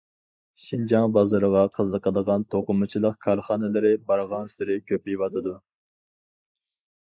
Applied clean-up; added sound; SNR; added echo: neural mask model Resemble Enhance denoiser.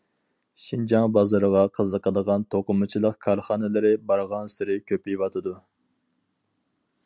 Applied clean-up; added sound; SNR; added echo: none; none; none; none.